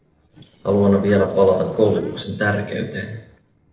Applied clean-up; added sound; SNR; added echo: neural separator model SepFormer DNS4.